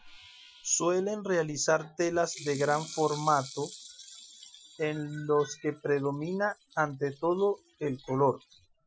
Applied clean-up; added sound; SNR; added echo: classical method Wiener filter.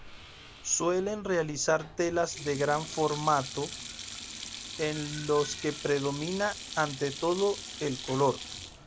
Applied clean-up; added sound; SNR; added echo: none; Sink (filling or washing); 12 dB; none.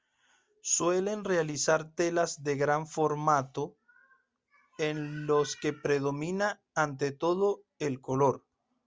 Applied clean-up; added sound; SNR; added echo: none; none; none; none.